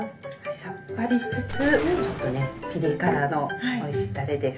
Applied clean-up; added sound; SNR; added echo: none; Explosion; 14 dB; reverberation time 0.3 s.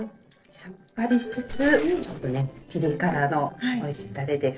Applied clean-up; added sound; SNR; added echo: neural separator model SepFormer DNS4.